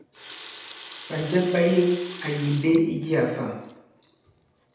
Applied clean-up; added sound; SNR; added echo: none; Water tap, faucet; 18 dB; reverberation time 0.9 s.